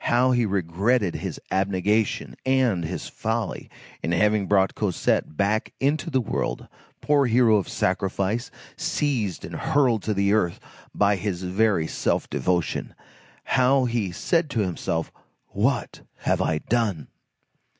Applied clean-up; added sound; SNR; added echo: none; none; none; none.